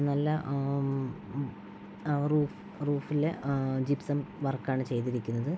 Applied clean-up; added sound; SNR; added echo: none; none; none; none.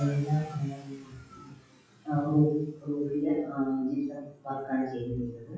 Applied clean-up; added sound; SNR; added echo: classical method WPE with log-MMSE.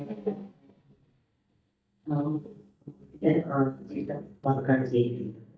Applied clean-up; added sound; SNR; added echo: neural mask model DeepFilterNet 3.